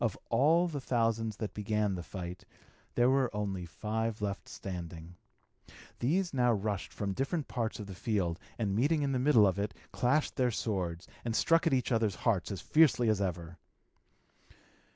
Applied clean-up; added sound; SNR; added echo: none; none; none; none.